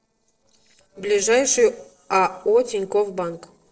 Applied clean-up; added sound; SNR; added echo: neural separator model SepFormer DNS4.